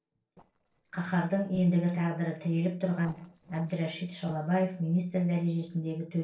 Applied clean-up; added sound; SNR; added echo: neural separator model SepFormer DNS4.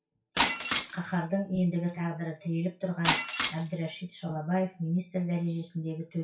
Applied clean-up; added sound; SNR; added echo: classical method WPE with log-MMSE.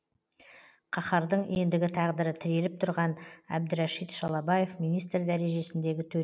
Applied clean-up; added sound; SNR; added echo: none; none; none; none.